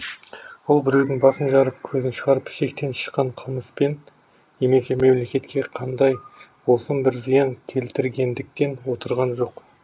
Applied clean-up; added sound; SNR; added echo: none; none; none; none.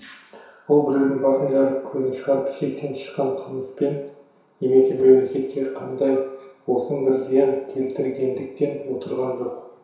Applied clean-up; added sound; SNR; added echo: none; none; none; reverberation time 0.7 s.